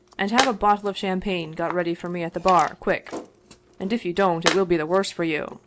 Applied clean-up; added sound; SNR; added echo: none; Tools; 10 dB; none.